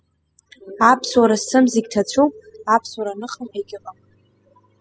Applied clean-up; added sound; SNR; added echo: classical method spectral subtraction.